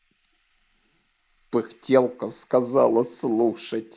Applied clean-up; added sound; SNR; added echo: neural mask model Resemble Enhance denoiser.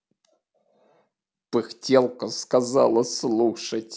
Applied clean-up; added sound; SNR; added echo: none; none; none; none.